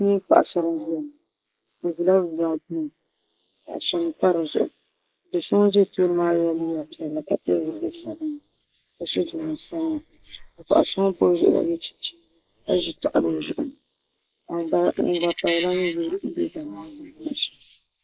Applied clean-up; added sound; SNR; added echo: neural mask model Resemble Enhance denoiser.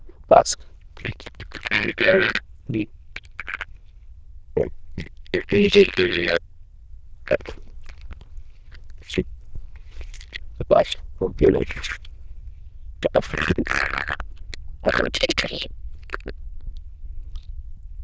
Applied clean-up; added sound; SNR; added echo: neural diffusion model UNIVERSE++.